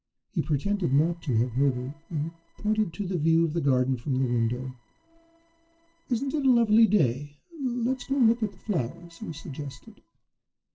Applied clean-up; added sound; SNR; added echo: neural separator model SepFormer DNS4.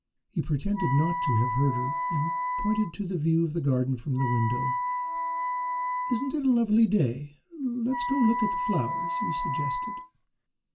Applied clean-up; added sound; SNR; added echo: none; Wind instrument, woodwind instrument; 3 dB; reverberation time 0.2 s.